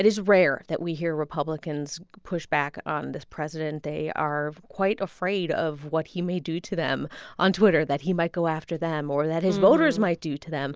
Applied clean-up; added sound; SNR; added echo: none; none; none; none.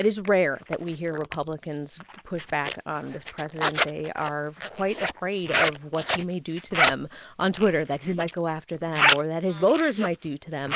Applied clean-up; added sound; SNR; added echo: neural mask model Resemble Enhance denoiser.